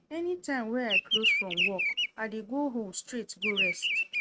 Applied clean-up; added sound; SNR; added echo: neural mask model RNNoise.